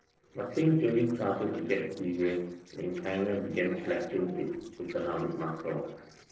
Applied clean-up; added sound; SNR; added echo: neural separator model SepFormer DNS4.